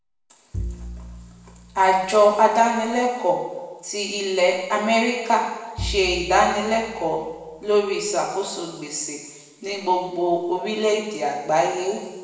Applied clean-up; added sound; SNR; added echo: none; Bowed string instrument; 13 dB; reverberation time 1.1 s.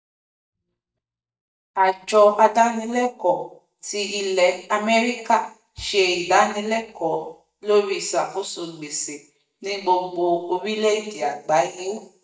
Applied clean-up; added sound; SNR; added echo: neural mask model DeepFilterNet 3.